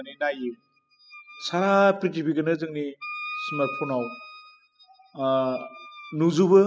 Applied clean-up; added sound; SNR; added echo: classical method spectral subtraction.